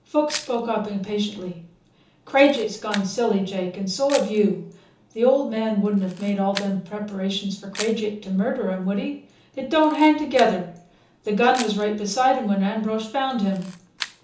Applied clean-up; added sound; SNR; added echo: none; Camera; 18 dB; reverberation time 1.2 s.